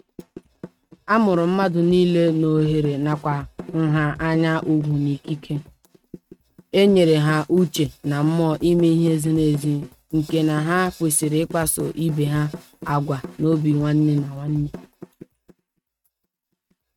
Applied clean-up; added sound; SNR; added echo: neural mask model RNNoise.